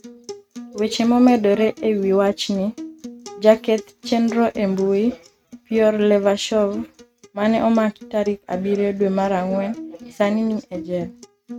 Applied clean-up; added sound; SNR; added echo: neural mask model RNNoise.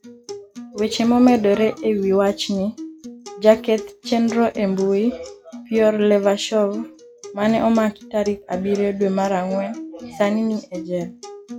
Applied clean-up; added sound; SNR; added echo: classical method log-MMSE.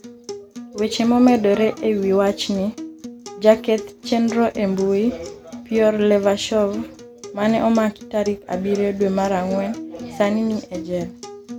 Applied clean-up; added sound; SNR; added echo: none; Acoustic guitar; 15 dB; none.